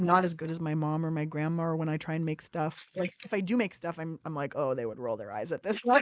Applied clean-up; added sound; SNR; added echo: neural mask model Resemble Enhance denoiser.